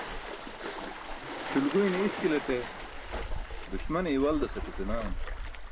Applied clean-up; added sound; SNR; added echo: none; Waves, surf; 3 dB; none.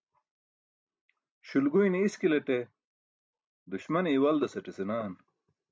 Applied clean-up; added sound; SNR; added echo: none; none; none; none.